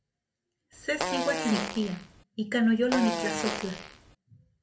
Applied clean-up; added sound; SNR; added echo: none; Fart; 3 dB; reverberation time 0.3 s.